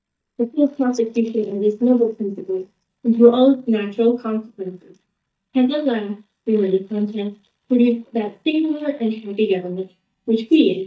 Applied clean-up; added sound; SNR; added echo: neural mask model DeepFilterNet 3.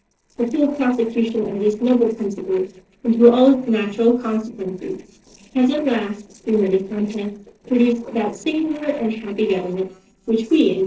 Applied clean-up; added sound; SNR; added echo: neural separator model SepFormer DNS4.